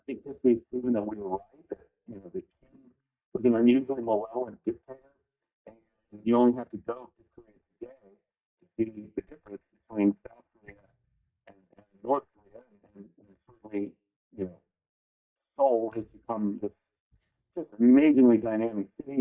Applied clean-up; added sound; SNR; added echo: neural mask model DeepFilterNet 3.